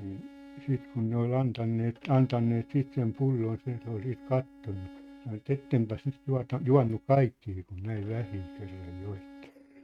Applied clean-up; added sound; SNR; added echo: neural mask model RNNoise.